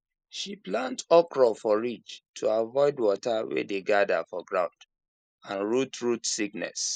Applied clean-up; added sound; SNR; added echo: neural mask model Resemble Enhance denoiser.